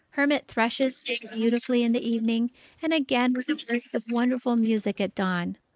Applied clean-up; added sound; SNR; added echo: neural mask model Resemble Enhance denoiser.